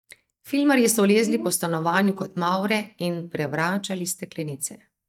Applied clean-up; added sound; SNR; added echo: neural mask model DeepFilterNet 3.